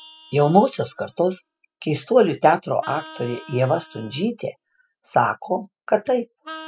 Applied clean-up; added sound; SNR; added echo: classical method spectral subtraction.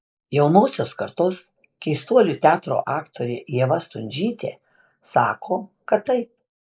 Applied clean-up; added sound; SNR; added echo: neural mask model Resemble Enhance denoiser.